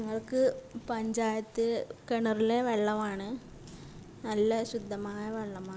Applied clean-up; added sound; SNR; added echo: none; Fire; 19 dB; none.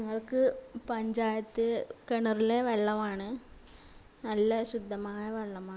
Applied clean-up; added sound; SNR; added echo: none; none; none; none.